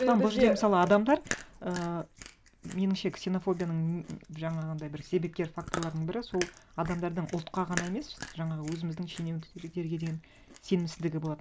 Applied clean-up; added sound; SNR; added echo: none; Chewing, mastication; 15 dB; none.